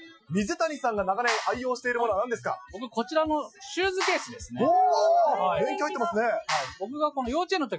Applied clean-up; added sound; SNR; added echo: classical method Wiener filter.